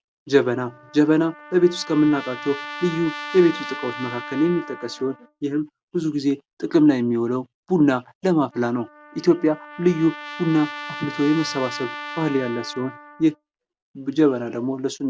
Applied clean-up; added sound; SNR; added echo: none; Trumpet; 15 dB; none.